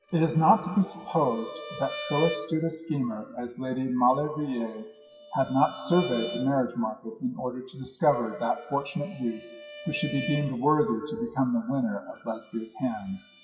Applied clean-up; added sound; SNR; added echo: classical method WPE with log-MMSE.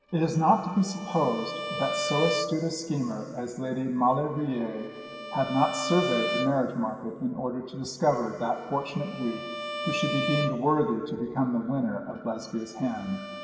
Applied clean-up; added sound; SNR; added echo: none; Bowed string instrument; 8 dB; reverberation time 2.6 s.